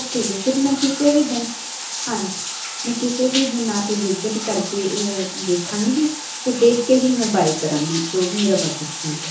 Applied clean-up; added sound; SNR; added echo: none; Bathtub (filling or washing); 7 dB; reverberation time 0.7 s.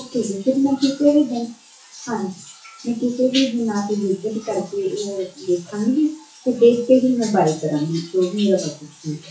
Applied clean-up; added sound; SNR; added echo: classical method WPE with log-MMSE.